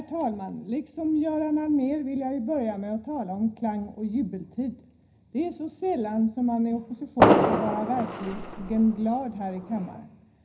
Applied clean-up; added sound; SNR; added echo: none; Fireworks; -3 dB; reverberation time 0.4 s.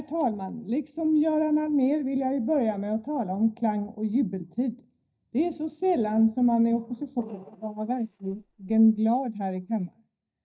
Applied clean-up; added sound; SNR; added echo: neural mask model DeepFilterNet 3.